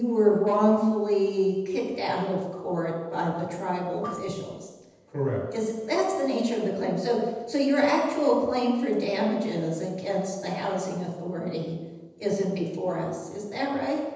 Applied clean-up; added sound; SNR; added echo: neural separator model SepFormer DNS4.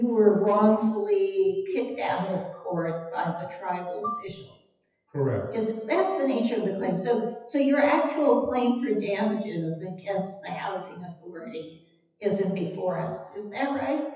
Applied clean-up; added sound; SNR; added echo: classical method WPE with log-MMSE.